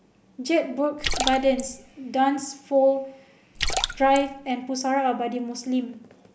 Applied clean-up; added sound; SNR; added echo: none; Splash, splatter; 4 dB; none.